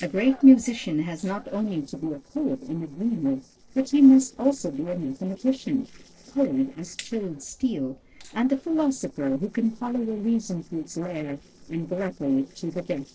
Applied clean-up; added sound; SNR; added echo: neural separator model SepFormer DNS4.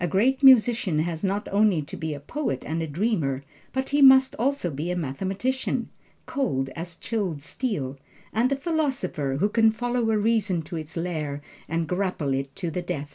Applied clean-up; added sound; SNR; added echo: none; none; none; none.